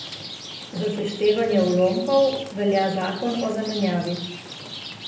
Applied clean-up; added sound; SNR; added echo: none; Rain; 13 dB; reverberation time 0.6 s.